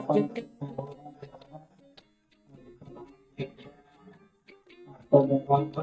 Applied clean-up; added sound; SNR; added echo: neural mask model DeepFilterNet 3.